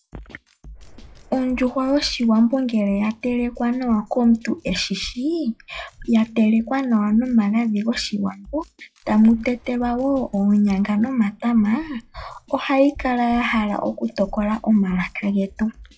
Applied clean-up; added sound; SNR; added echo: classical method log-MMSE.